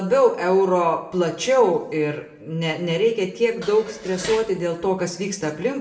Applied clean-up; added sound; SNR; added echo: none; Dishes, pots, and pans; 16 dB; reverberation time 0.6 s.